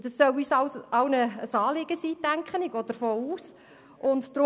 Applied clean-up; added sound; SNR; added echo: none; none; none; none.